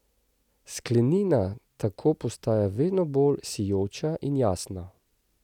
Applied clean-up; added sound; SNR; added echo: none; none; none; none.